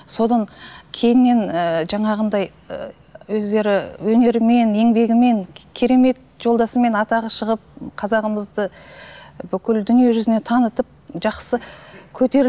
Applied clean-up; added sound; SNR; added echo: none; none; none; none.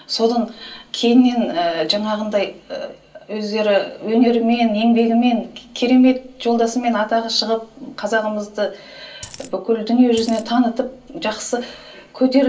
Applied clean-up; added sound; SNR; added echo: none; Coin (dropping); 18 dB; reverberation time 0.3 s.